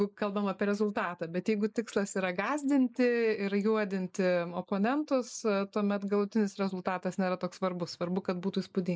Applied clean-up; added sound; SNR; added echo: neural mask model Resemble Enhance denoiser.